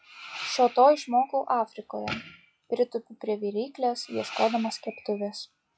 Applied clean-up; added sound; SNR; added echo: classical method log-MMSE.